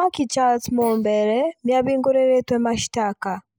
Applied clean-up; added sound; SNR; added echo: neural mask model Resemble Enhance denoiser.